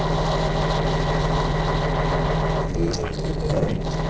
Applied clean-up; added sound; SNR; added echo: neural separator model SepFormer DNS4.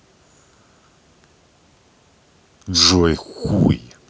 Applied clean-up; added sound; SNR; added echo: none; none; none; none.